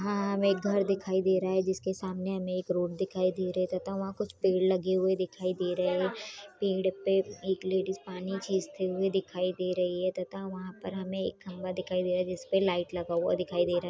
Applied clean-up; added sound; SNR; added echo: none; none; none; none.